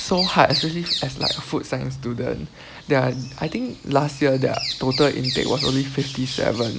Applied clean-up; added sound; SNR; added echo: none; Bird vocalization, bird call, bird song; 8 dB; none.